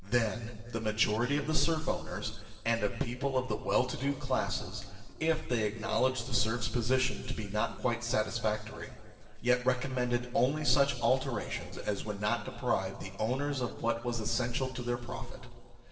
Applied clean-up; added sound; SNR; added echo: neural separator model SepFormer DNS4.